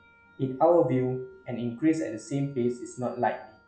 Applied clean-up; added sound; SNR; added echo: classical method log-MMSE.